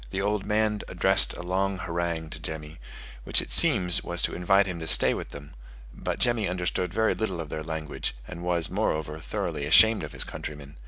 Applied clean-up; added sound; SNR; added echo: none; none; none; none.